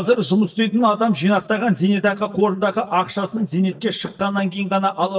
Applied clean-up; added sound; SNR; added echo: neural mask model DeepFilterNet 3.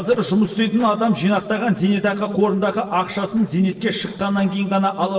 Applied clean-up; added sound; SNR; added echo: neural separator model SepFormer DNS4.